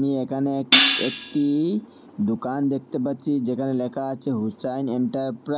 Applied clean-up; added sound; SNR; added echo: none; Hi-hat; -2 dB; none.